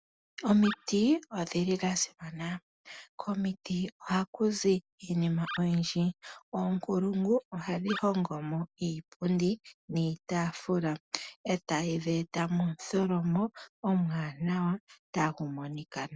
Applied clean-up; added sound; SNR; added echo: none; Animal; 13 dB; none.